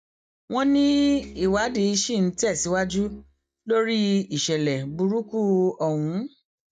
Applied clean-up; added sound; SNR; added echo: neural mask model DeepFilterNet 3.